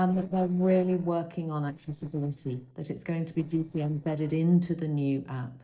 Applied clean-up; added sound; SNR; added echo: neural separator model SepFormer DNS4.